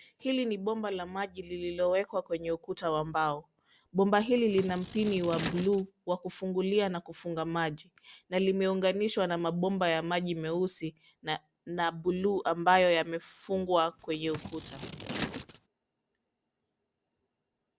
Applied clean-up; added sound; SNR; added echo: none; Scissors; 10 dB; none.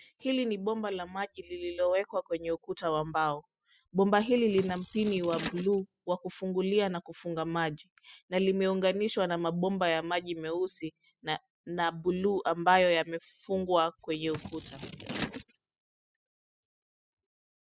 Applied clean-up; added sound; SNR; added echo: classical method spectral subtraction.